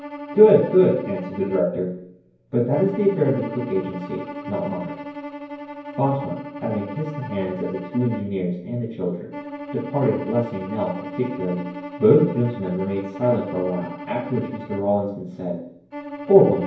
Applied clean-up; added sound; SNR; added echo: none; Bowed string instrument; 13 dB; reverberation time 0.9 s.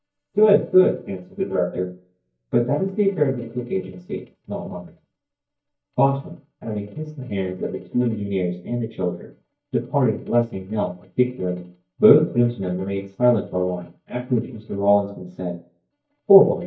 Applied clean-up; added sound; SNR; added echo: neural mask model DeepFilterNet 3.